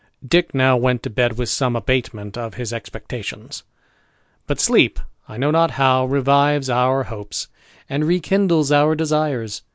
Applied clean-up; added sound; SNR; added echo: none; none; none; none.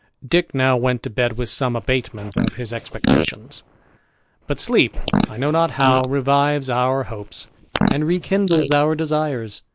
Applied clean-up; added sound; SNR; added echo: neural mask model Resemble Enhance denoiser.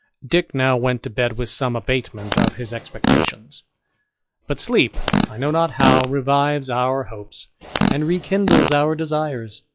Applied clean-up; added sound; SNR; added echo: classical method log-MMSE.